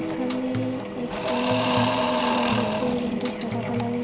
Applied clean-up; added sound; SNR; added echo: none; Acoustic guitar + Engine / Drill / Mechanisms; -2 dB; none.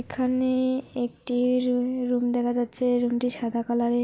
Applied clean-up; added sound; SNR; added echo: none; none; none; none.